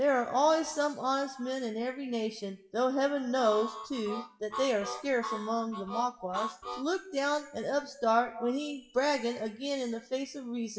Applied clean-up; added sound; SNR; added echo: classical method WPE with log-MMSE.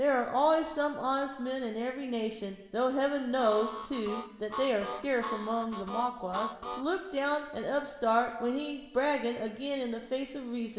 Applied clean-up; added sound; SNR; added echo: none; Harmonica; 9 dB; reverberation time 1.1 s.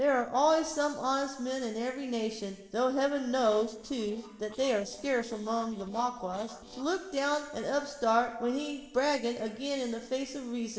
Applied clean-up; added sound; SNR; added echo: neural separator model SepFormer DNS4.